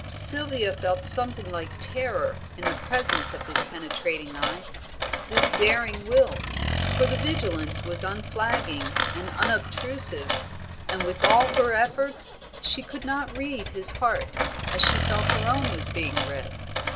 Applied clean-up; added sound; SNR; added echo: none; Accelerating, revving, vroom + Coin (dropping); 2 dB; none.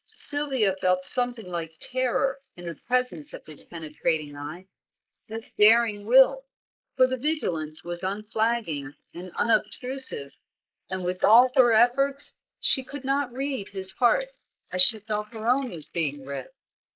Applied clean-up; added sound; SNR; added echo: neural mask model Resemble Enhance denoiser.